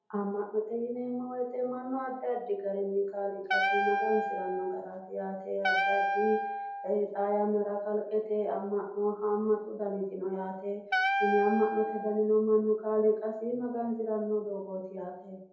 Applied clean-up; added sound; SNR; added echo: none; Wind instrument, woodwind instrument; 1 dB; reverberation time 2.0 s.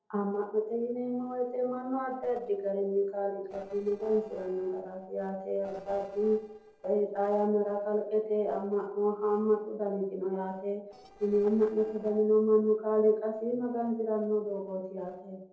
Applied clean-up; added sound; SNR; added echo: neural separator model SepFormer DNS4.